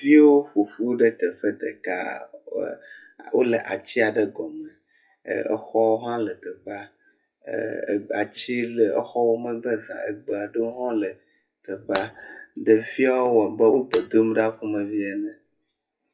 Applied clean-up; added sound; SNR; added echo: classical method WPE with log-MMSE.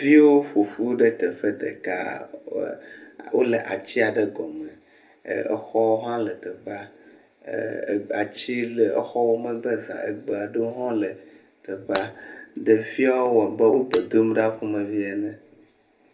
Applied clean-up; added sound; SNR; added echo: none; Shatter; 17 dB; reverberation time 0.3 s.